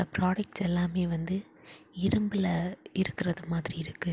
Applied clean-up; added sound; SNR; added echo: none; none; none; none.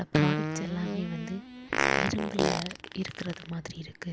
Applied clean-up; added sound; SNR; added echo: none; Fart; -4 dB; none.